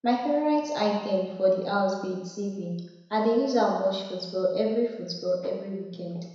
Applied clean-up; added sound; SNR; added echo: none; none; none; reverberation time 1.0 s.